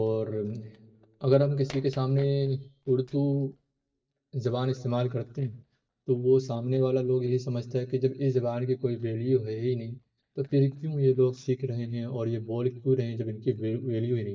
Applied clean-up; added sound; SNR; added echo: neural mask model DeepFilterNet 3.